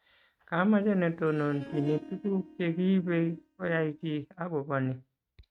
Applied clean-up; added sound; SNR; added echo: neural mask model RNNoise.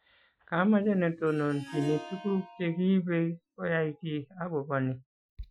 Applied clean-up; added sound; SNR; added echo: classical method Wiener filter.